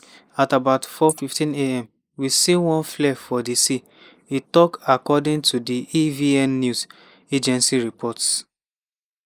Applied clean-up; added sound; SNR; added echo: neural mask model Resemble Enhance denoiser.